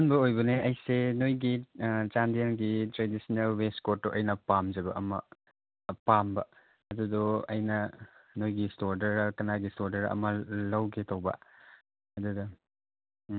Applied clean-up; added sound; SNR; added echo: none; none; none; none.